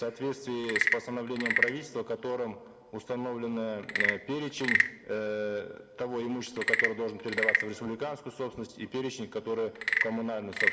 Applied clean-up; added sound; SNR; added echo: none; Wood / Percussion / Frog; -1 dB; reverberation time 0.3 s.